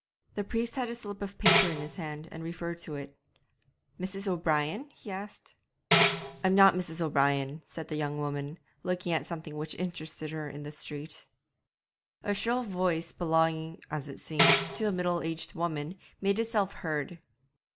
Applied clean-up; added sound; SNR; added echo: none; Tambourine; -2 dB; none.